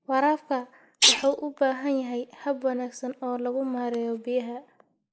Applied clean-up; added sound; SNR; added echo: neural mask model Resemble Enhance denoiser.